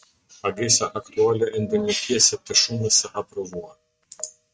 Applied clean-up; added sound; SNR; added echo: neural mask model RNNoise.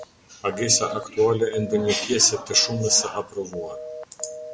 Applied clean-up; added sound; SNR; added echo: none; Telephone; 14 dB; none.